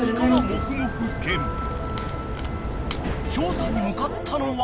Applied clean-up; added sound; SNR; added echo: none; Subway, metro, underground + Crack; -1 dB; none.